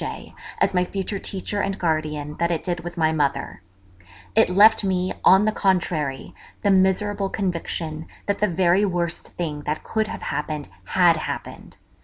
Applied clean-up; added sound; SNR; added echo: none; none; none; none.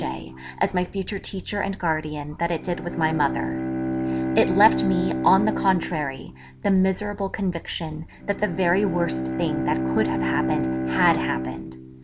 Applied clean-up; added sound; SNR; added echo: none; Bowed string instrument; 3 dB; none.